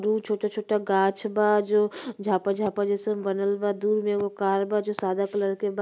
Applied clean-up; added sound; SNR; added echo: none; none; none; none.